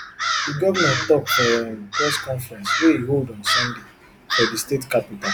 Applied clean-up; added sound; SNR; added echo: none; Crow; 2 dB; none.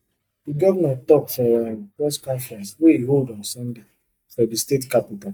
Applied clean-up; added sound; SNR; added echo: neural mask model DeepFilterNet 3.